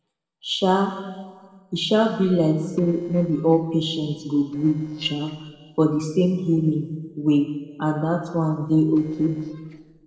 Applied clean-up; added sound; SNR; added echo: neural separator model SepFormer DNS4.